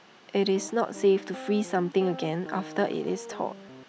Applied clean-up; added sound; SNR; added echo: none; Piano; 14 dB; none.